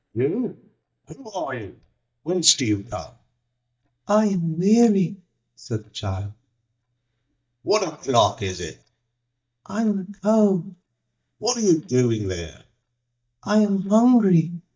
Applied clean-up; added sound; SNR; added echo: neural mask model DeepFilterNet 3.